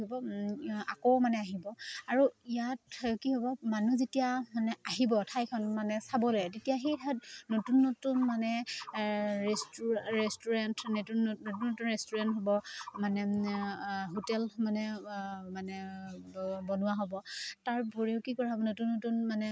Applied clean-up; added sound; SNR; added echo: none; none; none; none.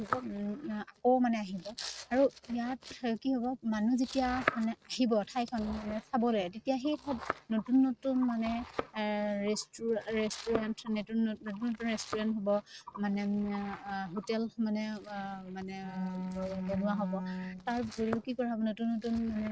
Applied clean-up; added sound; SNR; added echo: neural mask model RNNoise.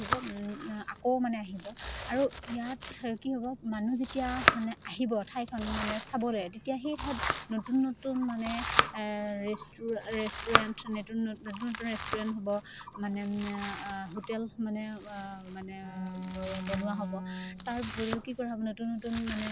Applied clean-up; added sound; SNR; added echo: none; Bowed string instrument + Domestic sounds, home sounds; 3 dB; none.